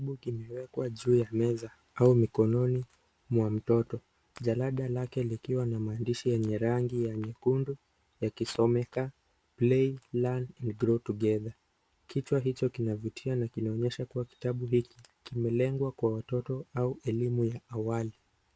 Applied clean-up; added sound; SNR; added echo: none; none; none; none.